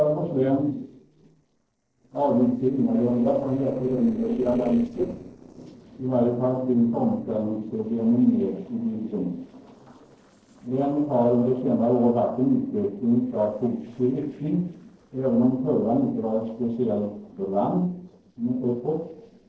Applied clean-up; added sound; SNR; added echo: neural separator model SepFormer DNS4.